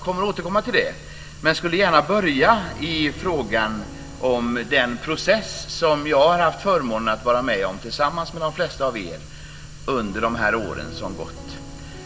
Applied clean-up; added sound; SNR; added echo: none; Piano; 20 dB; reverberation time 0.7 s.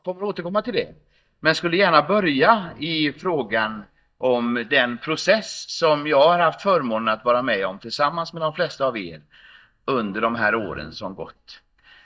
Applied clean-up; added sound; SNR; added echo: neural mask model DeepFilterNet 3.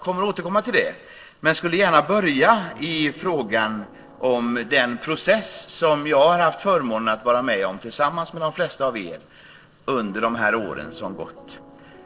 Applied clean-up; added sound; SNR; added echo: neural separator model SepFormer DNS4.